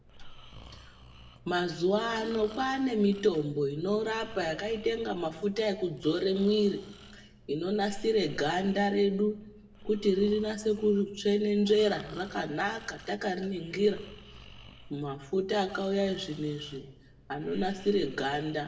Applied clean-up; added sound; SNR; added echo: none; Breathing; 19 dB; reverberation time 0.7 s.